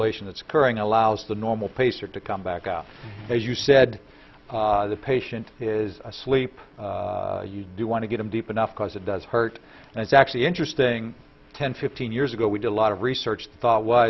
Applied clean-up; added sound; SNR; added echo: none; none; none; none.